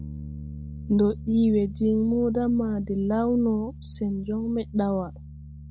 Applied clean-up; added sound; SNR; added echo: none; Bass guitar; 13 dB; none.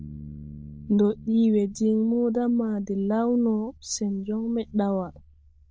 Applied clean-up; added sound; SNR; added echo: neural diffusion model UNIVERSE++.